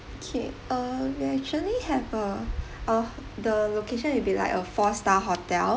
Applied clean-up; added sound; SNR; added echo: none; none; none; none.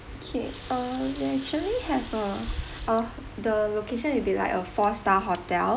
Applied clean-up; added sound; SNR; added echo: none; Water tap, faucet; 18 dB; none.